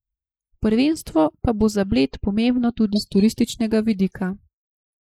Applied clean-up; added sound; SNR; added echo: neural mask model Resemble Enhance denoiser.